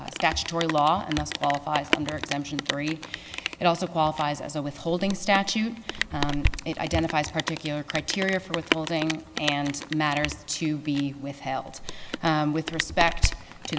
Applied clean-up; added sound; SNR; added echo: none; Rain; 5 dB; none.